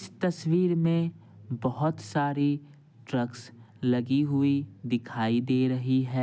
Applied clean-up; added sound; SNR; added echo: none; none; none; none.